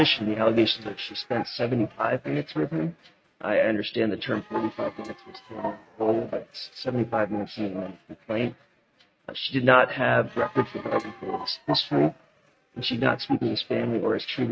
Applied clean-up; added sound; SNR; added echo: neural mask model RNNoise.